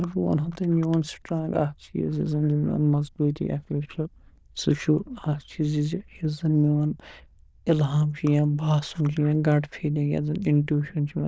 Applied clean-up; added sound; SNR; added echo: neural diffusion model UNIVERSE++.